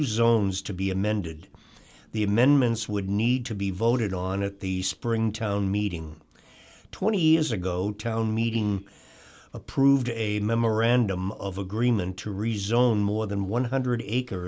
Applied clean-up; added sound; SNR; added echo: none; none; none; none.